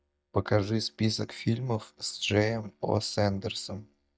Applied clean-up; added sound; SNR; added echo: neural mask model DeepFilterNet 3.